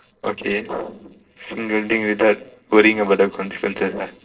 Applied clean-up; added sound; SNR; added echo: neural separator model SepFormer DNS4.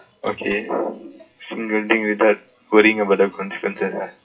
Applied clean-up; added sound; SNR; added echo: classical method WPE with log-MMSE.